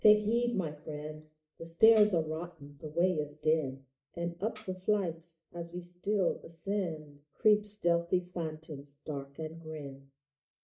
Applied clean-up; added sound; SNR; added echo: neural mask model DeepFilterNet 3.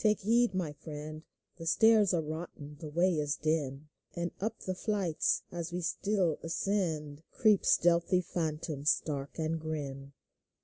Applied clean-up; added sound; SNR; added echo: none; none; none; none.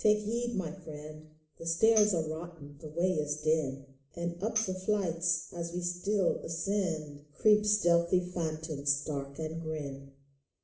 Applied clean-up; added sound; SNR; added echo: none; Tambourine; 11 dB; reverberation time 0.6 s.